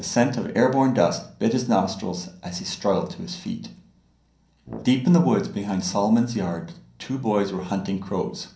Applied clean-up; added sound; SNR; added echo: none; Brass instrument; 16 dB; reverberation time 0.6 s.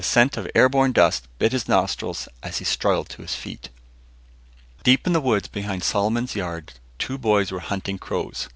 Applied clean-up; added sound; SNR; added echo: none; none; none; none.